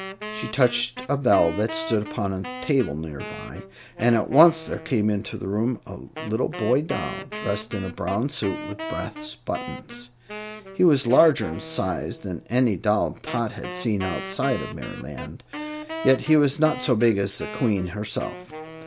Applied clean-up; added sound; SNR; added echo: none; Wind instrument, woodwind instrument; 12 dB; none.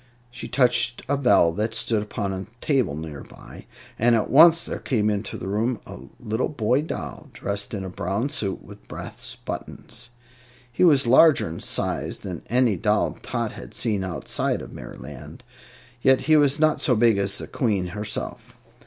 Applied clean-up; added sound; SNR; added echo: none; none; none; none.